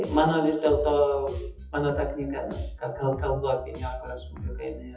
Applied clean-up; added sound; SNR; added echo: classical method WPE with log-MMSE.